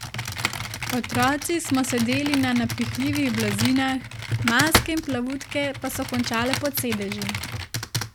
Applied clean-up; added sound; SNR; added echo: none; Computer keyboard; 4 dB; none.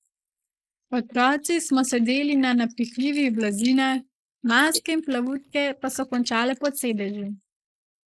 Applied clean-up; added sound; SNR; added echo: neural mask model Resemble Enhance denoiser.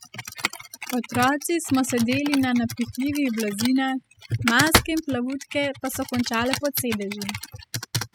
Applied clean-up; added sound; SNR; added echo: classical method spectral subtraction.